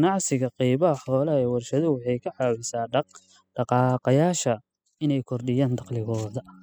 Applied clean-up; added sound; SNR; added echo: classical method spectral subtraction.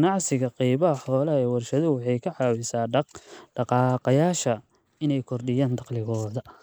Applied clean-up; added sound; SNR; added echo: neural mask model Resemble Enhance denoiser.